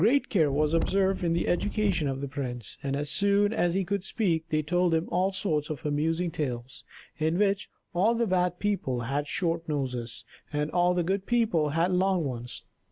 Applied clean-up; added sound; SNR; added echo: none; Wind; 6 dB; none.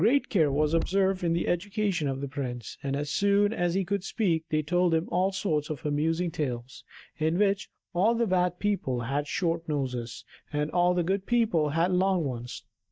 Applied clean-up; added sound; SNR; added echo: neural mask model DeepFilterNet 3.